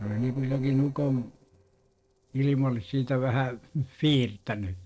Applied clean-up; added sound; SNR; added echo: neural separator model SepFormer DNS4.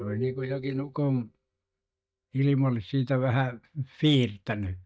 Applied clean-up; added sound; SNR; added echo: neural mask model DeepFilterNet 3.